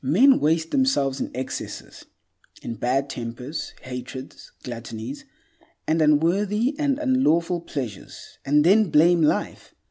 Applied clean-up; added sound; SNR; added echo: none; none; none; none.